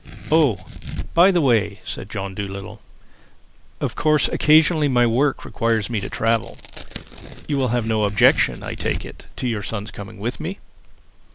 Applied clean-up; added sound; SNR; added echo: none; Tearing; 14 dB; none.